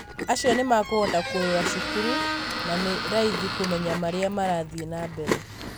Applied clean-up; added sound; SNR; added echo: none; Squeak + Chewing, mastication; 4 dB; none.